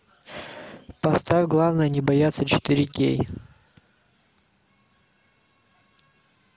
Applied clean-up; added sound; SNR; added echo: none; none; none; none.